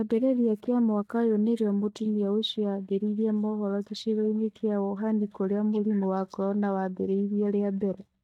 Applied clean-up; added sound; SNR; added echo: neural mask model DeepFilterNet 3.